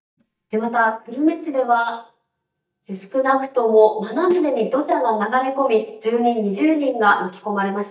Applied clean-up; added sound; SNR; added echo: neural mask model DeepFilterNet 3.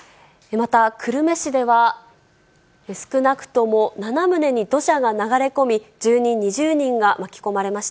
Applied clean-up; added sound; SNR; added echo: none; none; none; none.